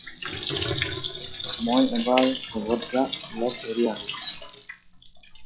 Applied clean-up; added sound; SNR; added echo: classical method log-MMSE.